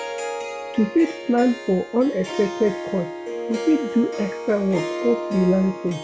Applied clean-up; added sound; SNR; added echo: none; Harp; 8 dB; none.